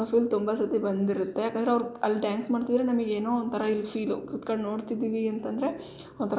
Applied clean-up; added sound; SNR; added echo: none; none; none; none.